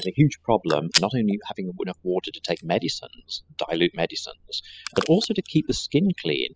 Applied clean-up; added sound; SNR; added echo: classical method spectral subtraction.